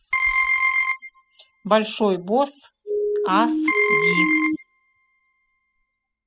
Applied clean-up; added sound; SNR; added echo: classical method spectral subtraction.